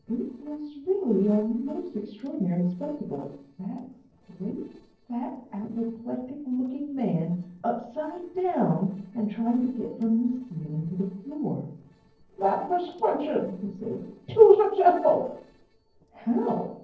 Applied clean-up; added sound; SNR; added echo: neural separator model SepFormer DNS4.